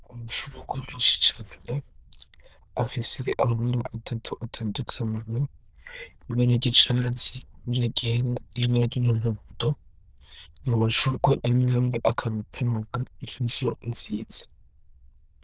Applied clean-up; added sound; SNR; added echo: neural diffusion model UNIVERSE++.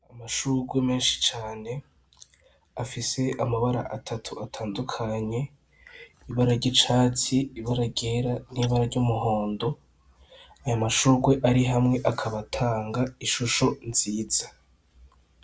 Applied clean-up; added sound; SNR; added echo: none; Tap / Glass; 20 dB; none.